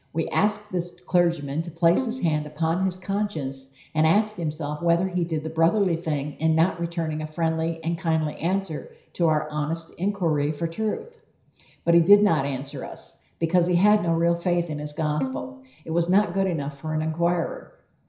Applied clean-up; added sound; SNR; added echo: none; Bowed string instrument; 11 dB; reverberation time 0.5 s.